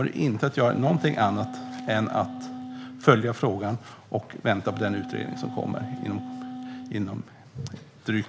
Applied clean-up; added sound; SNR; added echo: none; Wind instrument, woodwind instrument; 11 dB; none.